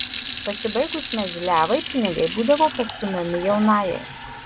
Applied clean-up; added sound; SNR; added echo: none; Fill (with liquid) / Sink (filling or washing); 4 dB; none.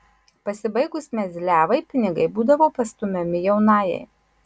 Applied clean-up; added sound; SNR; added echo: none; none; none; none.